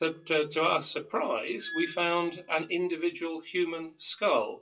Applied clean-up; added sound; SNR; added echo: classical method WPE with log-MMSE.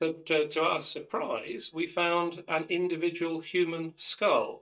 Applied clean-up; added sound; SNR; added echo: neural mask model DeepFilterNet 3.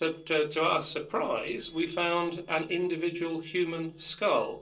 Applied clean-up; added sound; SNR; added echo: neural separator model SepFormer DNS4.